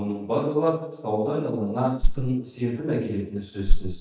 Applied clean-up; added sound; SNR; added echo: neural mask model DeepFilterNet 3.